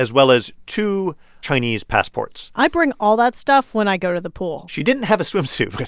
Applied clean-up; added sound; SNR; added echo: none; none; none; none.